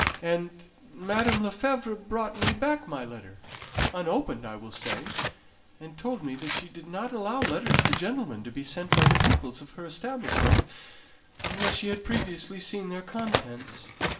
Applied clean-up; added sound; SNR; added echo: none; Tearing; -2 dB; reverberation time 0.7 s.